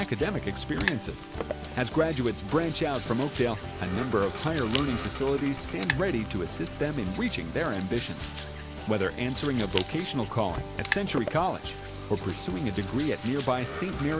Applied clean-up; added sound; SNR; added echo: none; Hands + Vehicle; 7 dB; none.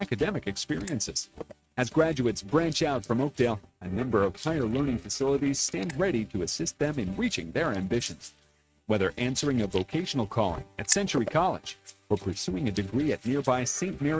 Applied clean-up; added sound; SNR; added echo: neural mask model RNNoise.